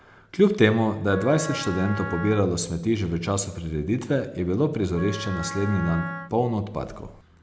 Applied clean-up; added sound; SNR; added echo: none; Wind instrument, woodwind instrument; 12 dB; none.